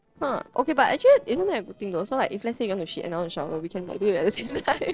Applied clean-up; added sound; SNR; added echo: neural separator model SepFormer DNS4.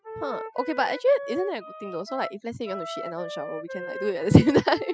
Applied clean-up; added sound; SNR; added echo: classical method spectral subtraction.